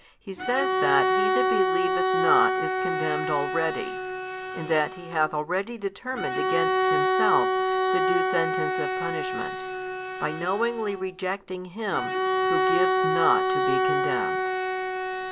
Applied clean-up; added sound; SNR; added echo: none; Bowed string instrument; -3 dB; none.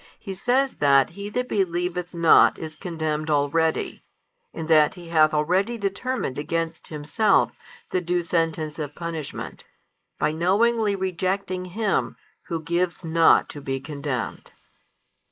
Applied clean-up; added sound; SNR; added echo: neural mask model Resemble Enhance denoiser.